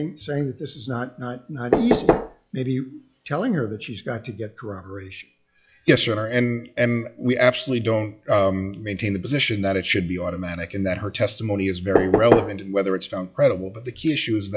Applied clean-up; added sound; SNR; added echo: classical method log-MMSE.